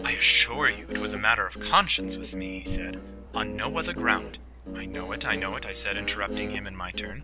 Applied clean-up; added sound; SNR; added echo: none; Guitar; 8 dB; none.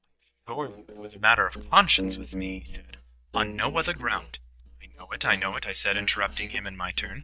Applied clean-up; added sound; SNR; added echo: neural mask model DeepFilterNet 3.